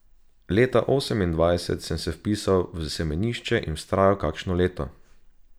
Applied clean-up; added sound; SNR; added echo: none; none; none; none.